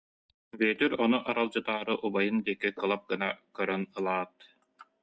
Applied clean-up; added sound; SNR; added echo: neural mask model DeepFilterNet 3.